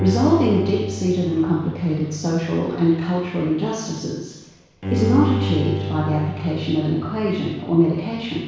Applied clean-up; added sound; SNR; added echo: none; Bowed string instrument; 7 dB; reverberation time 1.1 s.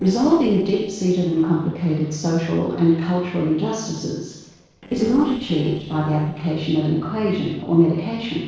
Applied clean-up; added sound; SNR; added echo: neural separator model SepFormer DNS4.